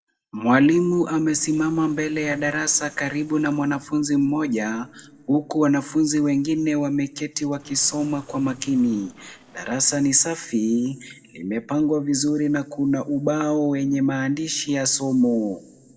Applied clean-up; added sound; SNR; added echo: neural separator model SepFormer DNS4.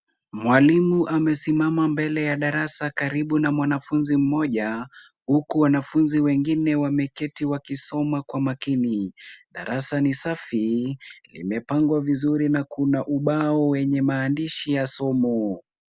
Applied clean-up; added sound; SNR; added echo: none; none; none; none.